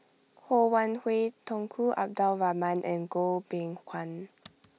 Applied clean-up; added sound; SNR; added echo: none; none; none; none.